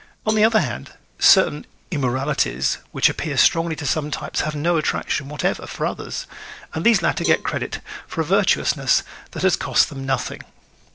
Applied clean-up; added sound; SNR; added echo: neural separator model SepFormer DNS4.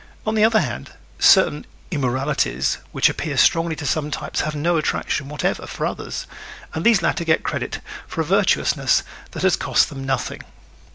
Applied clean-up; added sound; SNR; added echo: none; none; none; none.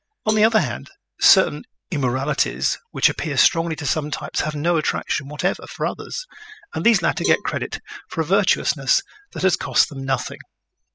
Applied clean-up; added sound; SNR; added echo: classical method spectral subtraction.